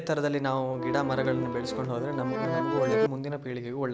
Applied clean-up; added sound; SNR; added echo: none; Accordion; 0 dB; none.